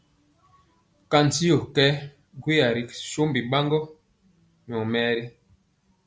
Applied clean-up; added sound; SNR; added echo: none; none; none; none.